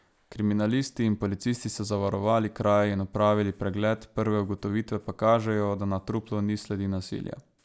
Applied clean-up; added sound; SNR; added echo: none; none; none; none.